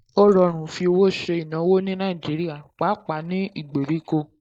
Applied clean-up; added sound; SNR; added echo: neural mask model Resemble Enhance denoiser.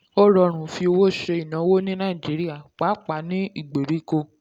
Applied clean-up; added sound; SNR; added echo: none; none; none; none.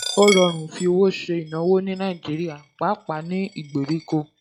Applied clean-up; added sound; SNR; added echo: classical method log-MMSE.